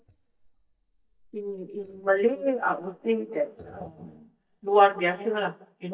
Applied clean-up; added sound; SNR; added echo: neural mask model DeepFilterNet 3.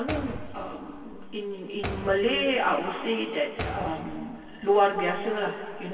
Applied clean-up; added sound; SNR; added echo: none; Door; 12 dB; reverberation time 2.6 s.